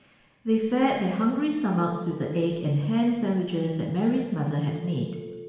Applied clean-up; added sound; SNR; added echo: none; Telephone; 19 dB; reverberation time 1.1 s.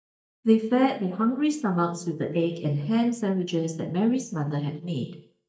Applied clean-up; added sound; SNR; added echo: neural mask model DeepFilterNet 3.